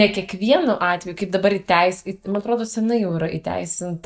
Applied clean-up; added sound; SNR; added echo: neural mask model DeepFilterNet 3.